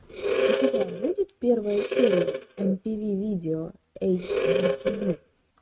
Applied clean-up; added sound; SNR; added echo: neural mask model RNNoise.